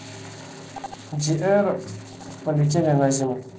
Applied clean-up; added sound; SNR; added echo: neural separator model SepFormer DNS4.